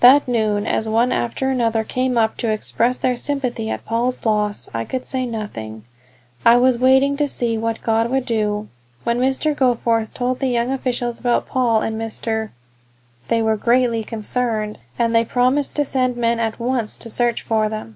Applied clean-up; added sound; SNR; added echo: none; none; none; none.